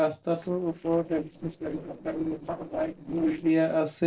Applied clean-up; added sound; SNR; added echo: neural separator model SepFormer DNS4.